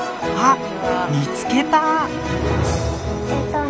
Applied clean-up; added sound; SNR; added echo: none; none; none; none.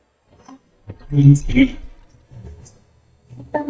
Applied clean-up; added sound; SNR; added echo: neural mask model DeepFilterNet 3.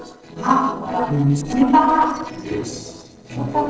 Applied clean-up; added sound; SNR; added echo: neural separator model SepFormer DNS4.